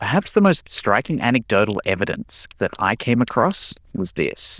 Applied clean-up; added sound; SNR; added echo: neural diffusion model UNIVERSE++.